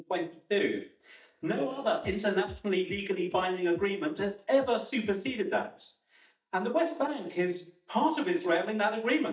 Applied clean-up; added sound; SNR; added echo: neural mask model DeepFilterNet 3.